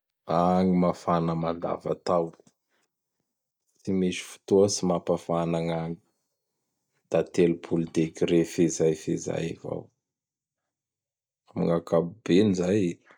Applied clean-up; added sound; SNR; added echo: neural mask model DeepFilterNet 3.